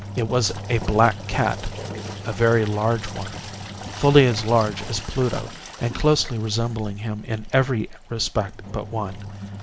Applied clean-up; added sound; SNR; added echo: none; Engine; 12 dB; none.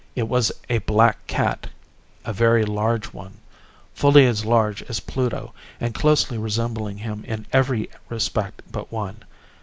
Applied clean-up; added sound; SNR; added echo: none; none; none; none.